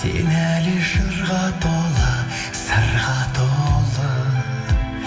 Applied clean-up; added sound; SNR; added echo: none; none; none; reverberation time 2.6 s.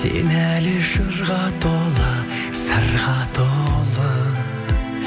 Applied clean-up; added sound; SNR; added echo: none; none; none; none.